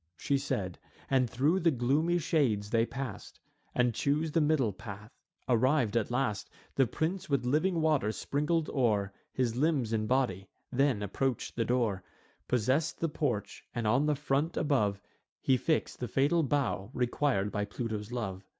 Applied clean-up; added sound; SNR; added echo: none; none; none; none.